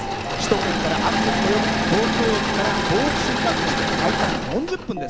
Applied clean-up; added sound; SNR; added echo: none; Engine / Mechanisms; -3 dB; none.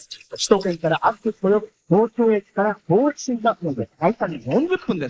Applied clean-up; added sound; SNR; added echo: neural mask model Resemble Enhance denoiser.